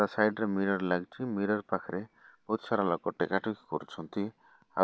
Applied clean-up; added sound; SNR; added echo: none; none; none; none.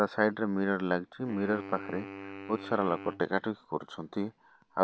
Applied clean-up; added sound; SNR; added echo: none; Wind instrument, woodwind instrument; 14 dB; none.